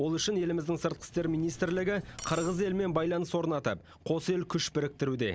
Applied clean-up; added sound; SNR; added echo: none; Cutlery, silverware; 16 dB; none.